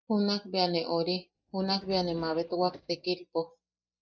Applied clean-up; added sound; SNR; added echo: neural mask model DeepFilterNet 3.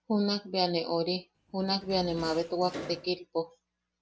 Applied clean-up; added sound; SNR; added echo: none; Door; 13 dB; none.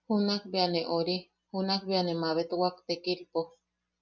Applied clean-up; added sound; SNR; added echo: none; none; none; none.